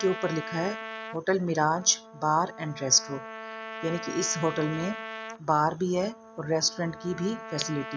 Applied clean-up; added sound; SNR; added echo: none; Trumpet; 12 dB; none.